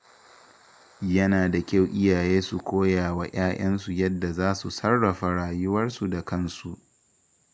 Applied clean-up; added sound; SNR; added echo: none; none; none; none.